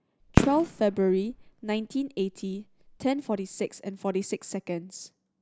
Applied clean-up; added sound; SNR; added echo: none; Fireworks; 2 dB; none.